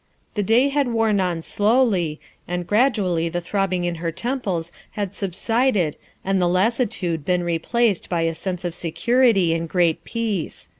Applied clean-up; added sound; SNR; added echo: none; none; none; none.